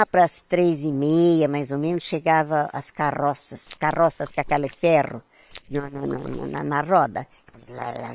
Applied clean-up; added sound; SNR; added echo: neural separator model SepFormer WHAM!.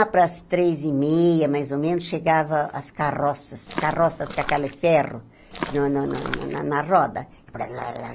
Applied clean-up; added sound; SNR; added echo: none; Walk, footsteps; 10 dB; none.